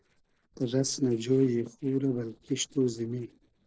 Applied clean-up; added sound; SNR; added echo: neural separator model SepFormer DNS4.